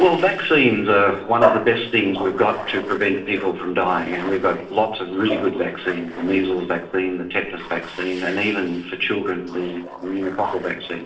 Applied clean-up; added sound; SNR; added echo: neural separator model SepFormer DNS4.